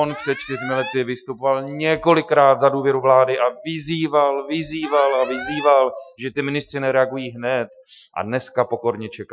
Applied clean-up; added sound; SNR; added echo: classical method Wiener filter.